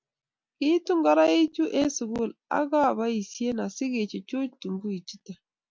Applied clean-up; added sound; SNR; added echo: none; none; none; none.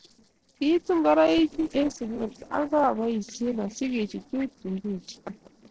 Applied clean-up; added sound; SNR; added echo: neural separator model SepFormer DNS4.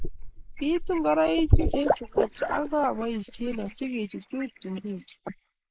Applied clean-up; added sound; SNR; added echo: neural mask model Resemble Enhance denoiser.